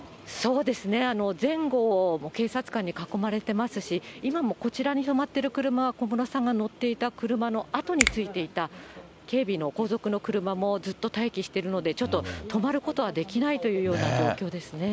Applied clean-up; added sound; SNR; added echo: none; Finger snapping; 5 dB; none.